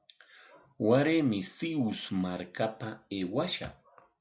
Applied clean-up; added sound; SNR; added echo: none; none; none; none.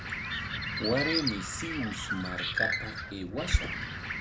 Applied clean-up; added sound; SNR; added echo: none; Bird; -3 dB; none.